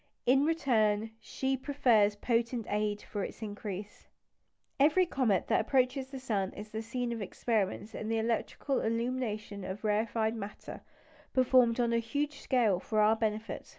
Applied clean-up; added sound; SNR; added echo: none; none; none; none.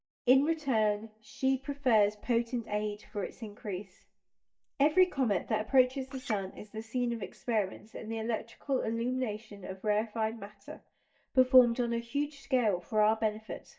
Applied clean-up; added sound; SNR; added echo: neural mask model DeepFilterNet 3.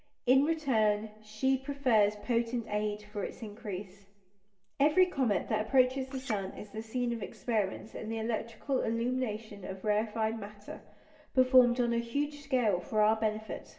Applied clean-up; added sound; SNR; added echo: none; Chink, clink; 16 dB; reverberation time 0.8 s.